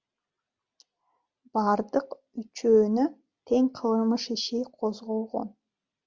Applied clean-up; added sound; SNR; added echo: none; none; none; none.